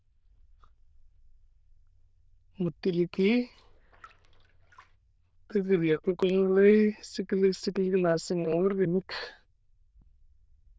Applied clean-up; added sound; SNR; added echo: neural diffusion model UNIVERSE++.